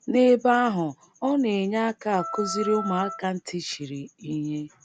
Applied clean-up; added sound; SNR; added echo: none; Wind instrument, woodwind instrument; 11 dB; none.